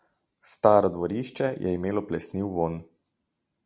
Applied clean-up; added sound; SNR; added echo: none; none; none; none.